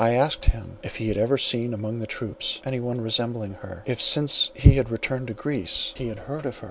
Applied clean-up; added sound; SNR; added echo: none; none; none; none.